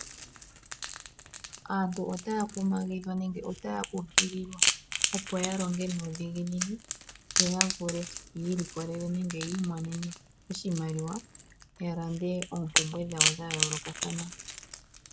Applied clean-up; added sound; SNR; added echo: none; Crack / Crackle; 0 dB; none.